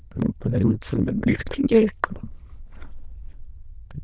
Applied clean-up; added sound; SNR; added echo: neural diffusion model UNIVERSE++.